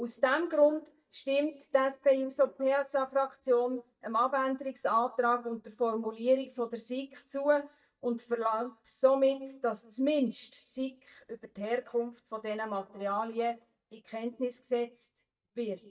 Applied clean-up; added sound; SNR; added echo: neural mask model DeepFilterNet 3.